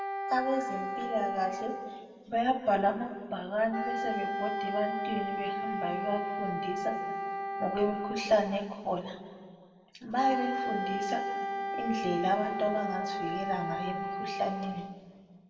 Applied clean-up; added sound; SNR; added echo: none; Wind instrument, woodwind instrument; 3 dB; reverberation time 1.8 s.